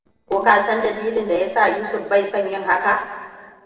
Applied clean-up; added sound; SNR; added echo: neural separator model SepFormer DNS4.